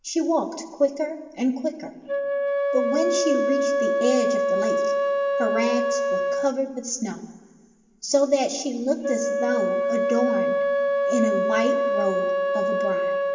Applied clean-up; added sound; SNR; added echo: none; Wind instrument, woodwind instrument; -2 dB; reverberation time 1.8 s.